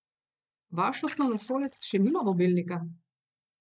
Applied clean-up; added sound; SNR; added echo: neural mask model DeepFilterNet 3.